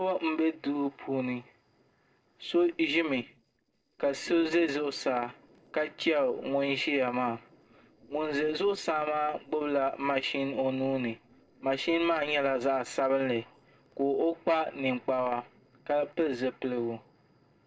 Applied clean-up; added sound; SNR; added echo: neural separator model SepFormer DNS4.